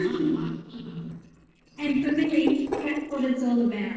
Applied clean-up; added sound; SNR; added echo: neural separator model SepFormer DNS4.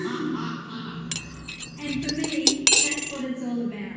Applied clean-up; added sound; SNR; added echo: none; Cutlery, silverware / Dishes, pots, and pans; -5 dB; reverberation time 1.2 s.